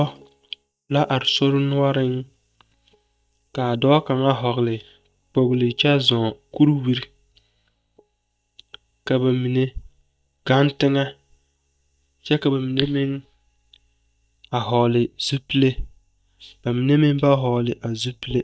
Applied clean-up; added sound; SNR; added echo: neural mask model DeepFilterNet 3.